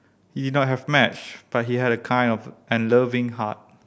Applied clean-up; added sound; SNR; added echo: none; none; none; none.